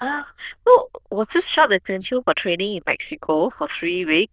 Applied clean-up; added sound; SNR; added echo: neural diffusion model UNIVERSE++.